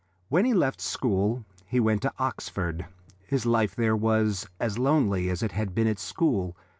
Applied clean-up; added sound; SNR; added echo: none; none; none; none.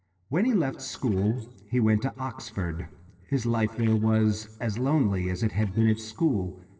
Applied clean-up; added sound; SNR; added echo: neural separator model SepFormer DNS4.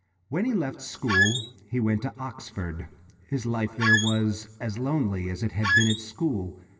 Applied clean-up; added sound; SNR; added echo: none; Squeak; -3 dB; reverberation time 1.7 s.